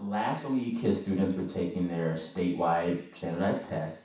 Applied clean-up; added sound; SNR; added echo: none; none; none; reverberation time 0.7 s.